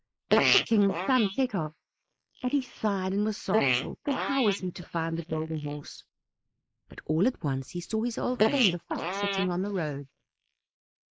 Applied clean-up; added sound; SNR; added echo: neural mask model Resemble Enhance denoiser.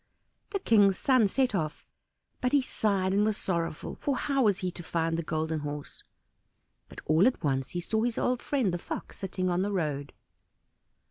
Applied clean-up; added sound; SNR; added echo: none; none; none; none.